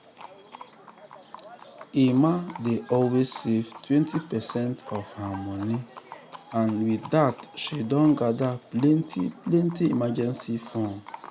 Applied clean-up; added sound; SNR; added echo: none; Livestock, farm animals, working animals; 18 dB; none.